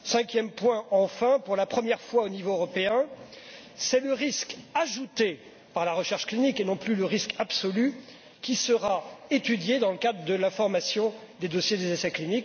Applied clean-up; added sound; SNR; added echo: none; none; none; none.